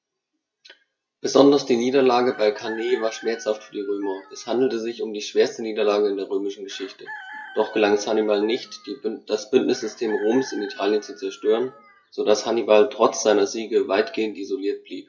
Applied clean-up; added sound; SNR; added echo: classical method WPE with log-MMSE.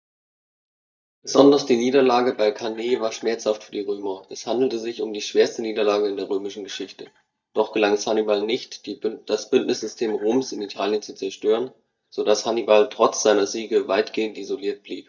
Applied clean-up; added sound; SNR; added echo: neural mask model DeepFilterNet 3.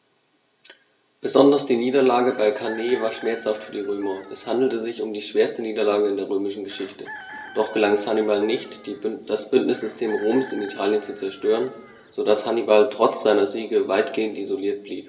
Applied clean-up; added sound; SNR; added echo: none; Chicken, rooster; 19 dB; reverberation time 1.4 s.